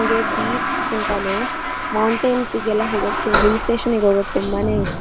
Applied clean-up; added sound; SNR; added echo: none; Toilet flush; 2 dB; none.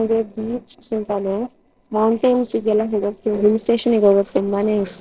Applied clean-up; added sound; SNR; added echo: neural separator model SepFormer DNS4.